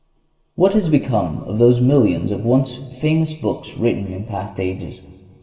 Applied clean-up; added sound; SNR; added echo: none; none; none; reverberation time 2.6 s.